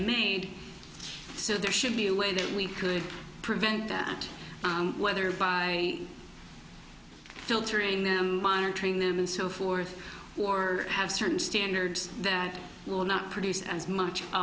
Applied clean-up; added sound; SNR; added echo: none; none; none; none.